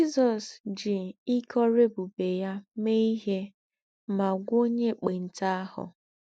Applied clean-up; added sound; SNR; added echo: none; none; none; none.